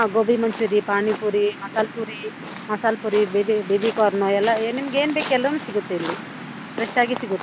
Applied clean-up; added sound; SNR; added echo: none; Waves, surf; 12 dB; none.